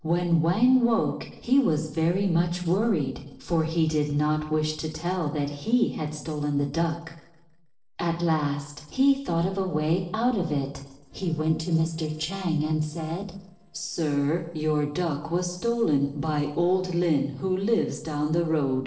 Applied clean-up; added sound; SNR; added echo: neural separator model SepFormer DNS4.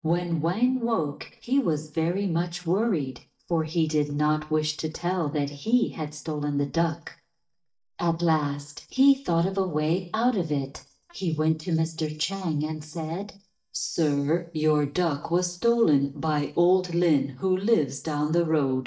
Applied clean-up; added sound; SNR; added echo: neural mask model DeepFilterNet 3.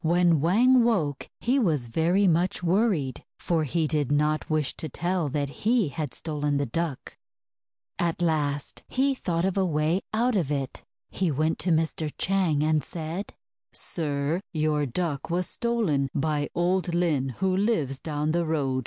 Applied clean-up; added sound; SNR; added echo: none; none; none; none.